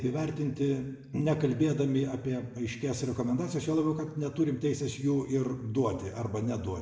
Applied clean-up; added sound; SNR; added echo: none; none; none; reverberation time 0.8 s.